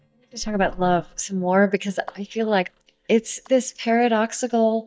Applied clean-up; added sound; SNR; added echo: neural mask model DeepFilterNet 3.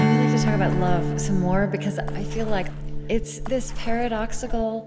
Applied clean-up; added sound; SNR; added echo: none; Strum + Water / Splash, splatter; -3 dB; none.